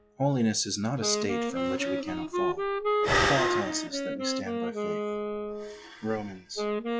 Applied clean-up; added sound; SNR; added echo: classical method log-MMSE.